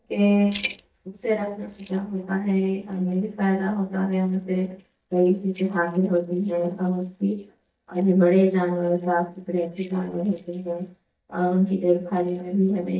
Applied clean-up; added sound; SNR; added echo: neural mask model DeepFilterNet 3.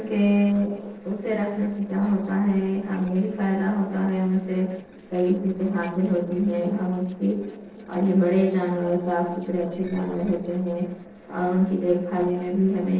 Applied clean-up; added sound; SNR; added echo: neural separator model SepFormer DNS4.